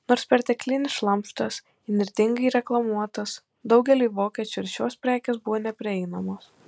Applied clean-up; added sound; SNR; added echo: none; none; none; none.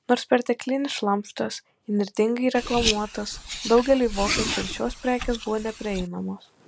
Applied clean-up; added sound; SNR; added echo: none; Car; 6 dB; none.